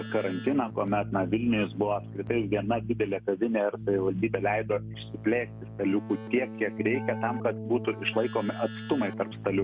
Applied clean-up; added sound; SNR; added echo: none; Keyboard (musical); 9 dB; none.